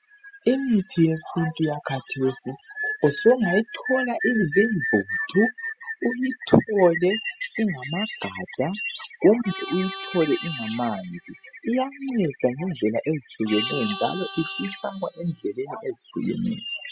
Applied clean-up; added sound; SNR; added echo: classical method spectral subtraction.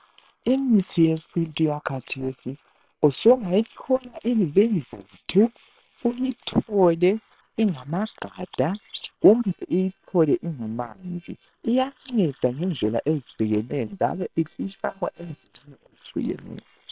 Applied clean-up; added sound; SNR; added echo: neural separator model SepFormer WHAM!.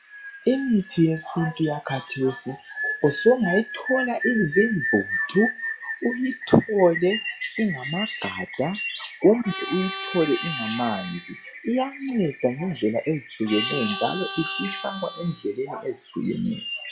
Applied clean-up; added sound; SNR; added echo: classical method log-MMSE.